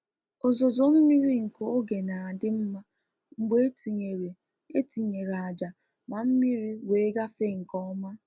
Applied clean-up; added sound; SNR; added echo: none; none; none; none.